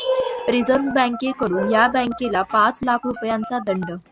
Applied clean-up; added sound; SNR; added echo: none; Telephone; 15 dB; none.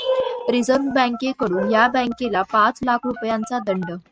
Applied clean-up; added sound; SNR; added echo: neural mask model RNNoise.